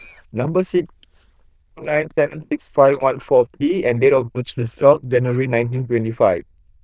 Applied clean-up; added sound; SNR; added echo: neural diffusion model UNIVERSE++.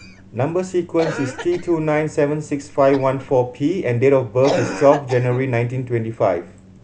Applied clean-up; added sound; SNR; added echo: none; Cough; 13 dB; none.